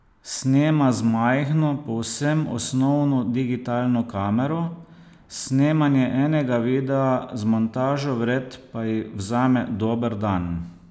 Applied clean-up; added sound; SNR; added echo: none; none; none; none.